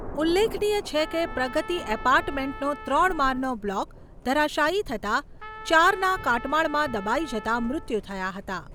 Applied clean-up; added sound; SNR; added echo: none; Trumpet + Thunder; 13 dB; none.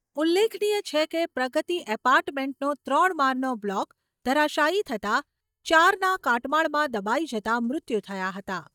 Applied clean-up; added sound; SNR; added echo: neural mask model DeepFilterNet 3.